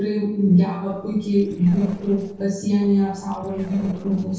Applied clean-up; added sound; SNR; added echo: neural separator model SepFormer DNS4.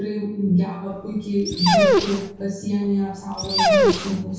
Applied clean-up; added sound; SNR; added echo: none; Dog; -3 dB; reverberation time 0.6 s.